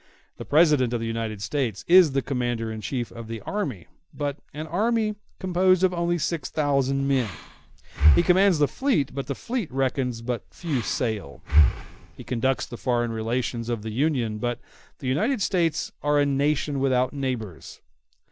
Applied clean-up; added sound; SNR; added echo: none; Breathing; 2 dB; none.